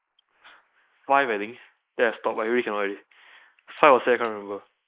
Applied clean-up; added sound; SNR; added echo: neural mask model Resemble Enhance denoiser.